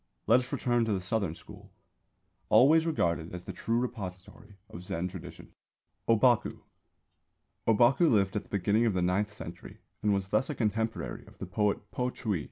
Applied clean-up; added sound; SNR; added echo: none; none; none; none.